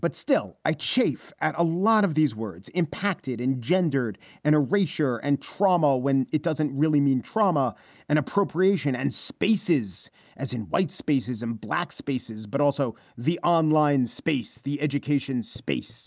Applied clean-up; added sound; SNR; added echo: none; none; none; none.